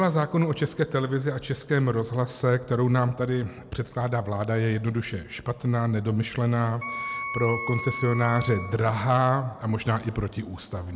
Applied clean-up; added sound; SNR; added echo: none; Wind instrument, woodwind instrument; 8 dB; none.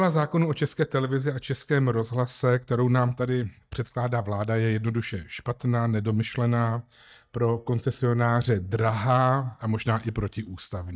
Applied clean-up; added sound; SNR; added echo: neural mask model DeepFilterNet 3.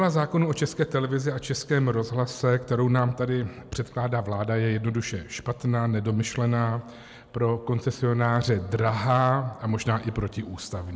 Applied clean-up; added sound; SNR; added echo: none; none; none; none.